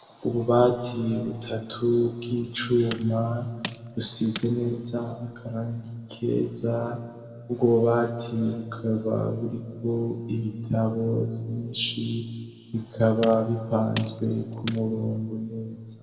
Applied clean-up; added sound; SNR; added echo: none; Tools; 13 dB; reverberation time 1.9 s.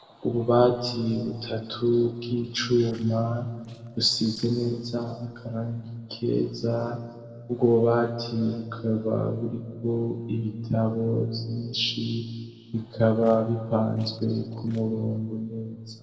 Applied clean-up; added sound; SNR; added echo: neural separator model SepFormer DNS4.